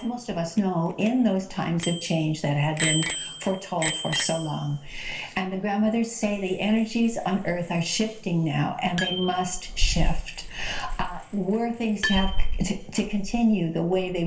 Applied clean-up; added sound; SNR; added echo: none; Bicycle bell; 3 dB; reverberation time 1.4 s.